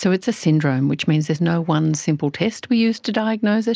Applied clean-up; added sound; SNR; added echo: none; none; none; none.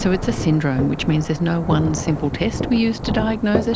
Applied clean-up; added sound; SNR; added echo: none; Walk, footsteps + Thunder / Rain; 5 dB; none.